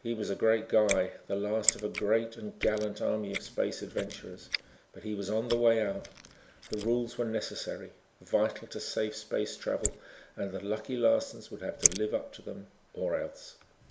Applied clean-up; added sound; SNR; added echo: neural mask model Resemble Enhance denoiser.